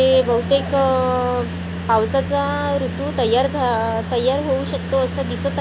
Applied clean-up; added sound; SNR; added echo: none; none; none; none.